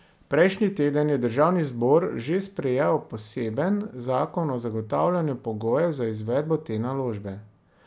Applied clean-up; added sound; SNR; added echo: none; none; none; none.